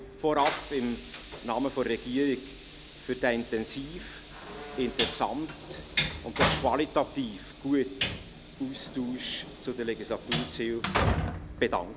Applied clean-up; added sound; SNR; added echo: none; Train; 2 dB; none.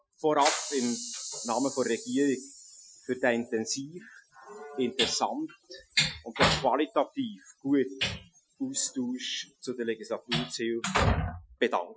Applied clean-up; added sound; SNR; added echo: classical method Wiener filter.